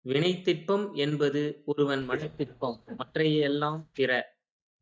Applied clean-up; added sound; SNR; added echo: neural mask model DeepFilterNet 3.